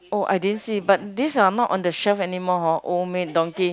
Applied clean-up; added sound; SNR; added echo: none; none; none; none.